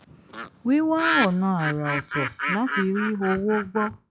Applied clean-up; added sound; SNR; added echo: classical method log-MMSE.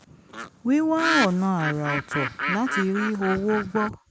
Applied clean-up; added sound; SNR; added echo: none; Bird; 4 dB; none.